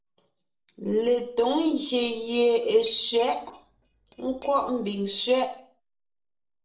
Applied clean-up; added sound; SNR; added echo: neural separator model SepFormer DNS4.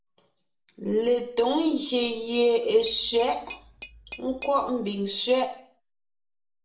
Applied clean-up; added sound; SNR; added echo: none; Tap / Glass; 17 dB; reverberation time 0.6 s.